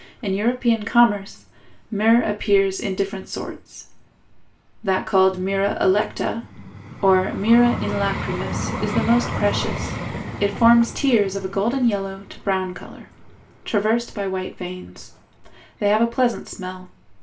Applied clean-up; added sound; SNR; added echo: none; Vehicle; 11 dB; reverberation time 0.3 s.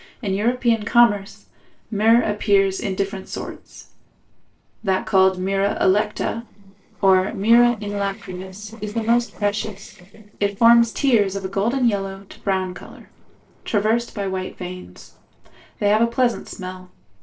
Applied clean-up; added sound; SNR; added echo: neural separator model SepFormer DNS4.